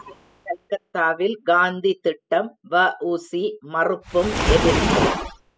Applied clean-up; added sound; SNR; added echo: classical method spectral subtraction.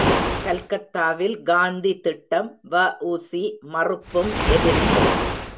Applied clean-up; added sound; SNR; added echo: none; Waves, surf; 1 dB; none.